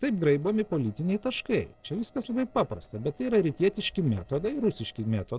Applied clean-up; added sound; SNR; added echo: neural separator model SepFormer DNS4.